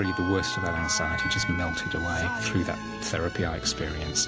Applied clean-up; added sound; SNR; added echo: none; Bell; 5 dB; none.